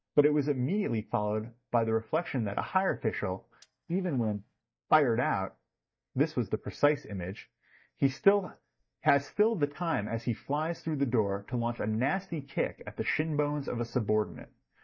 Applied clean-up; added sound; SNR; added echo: neural mask model DeepFilterNet 3.